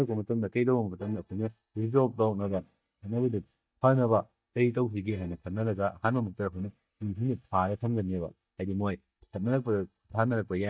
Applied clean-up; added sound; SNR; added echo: neural mask model DeepFilterNet 3.